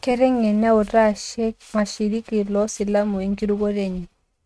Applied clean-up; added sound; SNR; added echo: neural mask model RNNoise.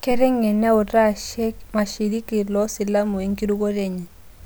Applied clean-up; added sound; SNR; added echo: none; none; none; none.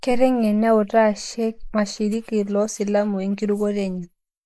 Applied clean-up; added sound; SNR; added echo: neural mask model Resemble Enhance denoiser.